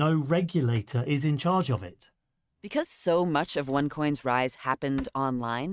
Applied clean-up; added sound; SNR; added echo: neural mask model RNNoise.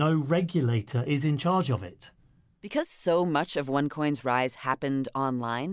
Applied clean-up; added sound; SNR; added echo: none; none; none; none.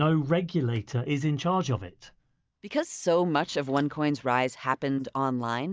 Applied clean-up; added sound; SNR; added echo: neural mask model DeepFilterNet 3.